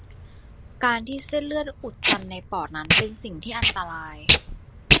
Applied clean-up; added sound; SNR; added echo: none; Packing tape, duct tape; -5 dB; none.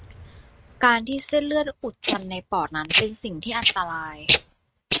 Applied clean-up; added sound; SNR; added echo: neural mask model RNNoise.